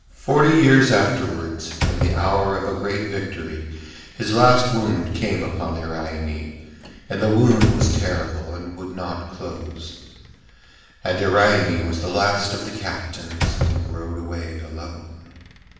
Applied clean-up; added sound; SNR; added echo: none; Slam; 8 dB; reverberation time 1.1 s.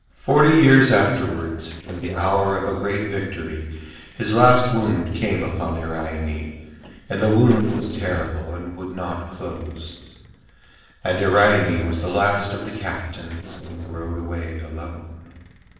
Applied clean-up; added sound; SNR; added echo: neural separator model SepFormer DNS4.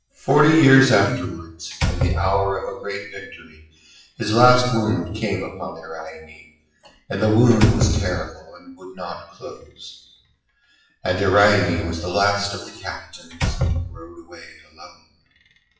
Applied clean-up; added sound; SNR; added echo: classical method WPE with log-MMSE.